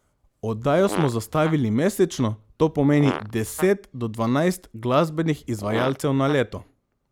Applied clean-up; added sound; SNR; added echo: none; Fart; 13 dB; none.